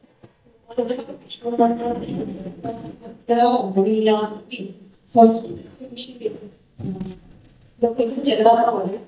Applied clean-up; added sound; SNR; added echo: neural mask model DeepFilterNet 3.